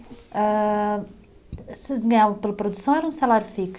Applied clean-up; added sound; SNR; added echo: none; none; none; none.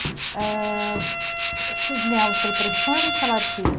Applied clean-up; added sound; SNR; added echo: none; Bowed string instrument + Tools; -3 dB; none.